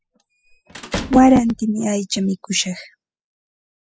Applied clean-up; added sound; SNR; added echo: classical method spectral subtraction.